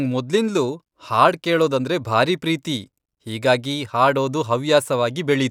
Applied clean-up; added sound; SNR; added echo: none; none; none; none.